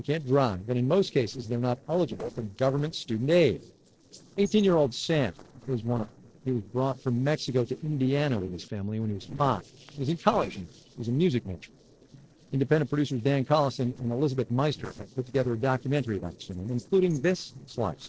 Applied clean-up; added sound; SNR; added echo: neural separator model SepFormer DNS4.